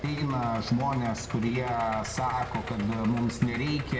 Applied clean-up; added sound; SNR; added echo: none; Idling; 10 dB; reverberation time 1.5 s.